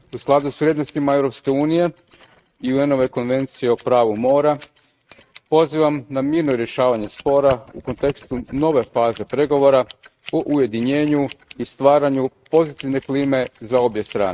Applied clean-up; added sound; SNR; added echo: neural mask model RNNoise.